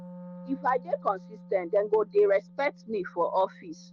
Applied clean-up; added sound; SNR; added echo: none; Wind instrument, woodwind instrument; 18 dB; none.